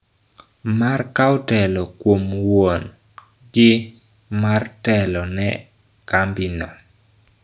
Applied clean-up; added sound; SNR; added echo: none; none; none; none.